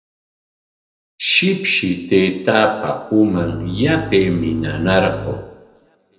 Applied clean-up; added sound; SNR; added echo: none; Bowed string instrument; 10 dB; reverberation time 0.9 s.